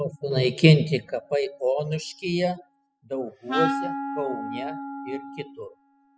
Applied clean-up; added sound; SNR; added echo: classical method spectral subtraction.